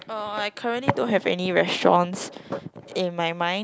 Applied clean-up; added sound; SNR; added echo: none; none; none; none.